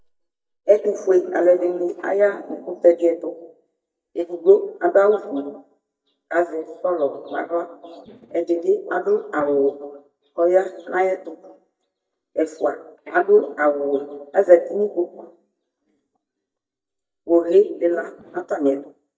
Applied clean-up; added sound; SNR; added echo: neural mask model DeepFilterNet 3.